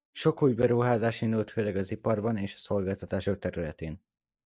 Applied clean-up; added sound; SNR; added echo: neural mask model DeepFilterNet 3.